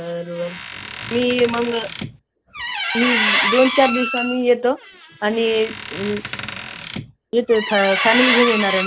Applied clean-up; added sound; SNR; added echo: none; Squeak; 4 dB; none.